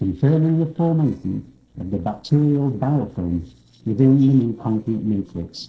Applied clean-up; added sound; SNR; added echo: neural separator model SepFormer DNS4.